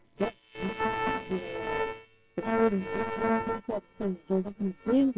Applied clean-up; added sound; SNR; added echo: neural separator model SepFormer WHAMR!.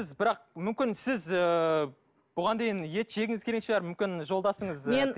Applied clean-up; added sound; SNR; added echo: none; none; none; none.